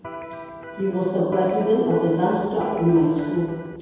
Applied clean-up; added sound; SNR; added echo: none; Electric guitar; 15 dB; reverberation time 1.2 s.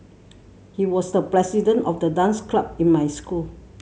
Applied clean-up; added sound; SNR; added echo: none; none; none; none.